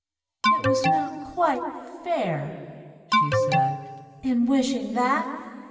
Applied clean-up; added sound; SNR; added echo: none; Alarm; -3 dB; reverberation time 2.4 s.